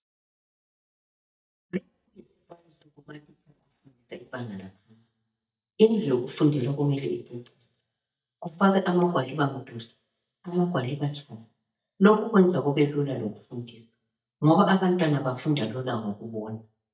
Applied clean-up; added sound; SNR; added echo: neural mask model DeepFilterNet 3.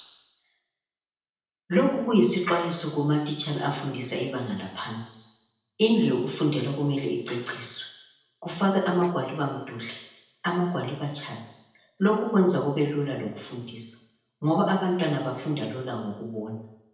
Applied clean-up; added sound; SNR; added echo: neural separator model SepFormer DNS4.